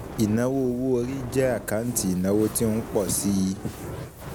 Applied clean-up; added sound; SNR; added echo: none; Fire; 12 dB; none.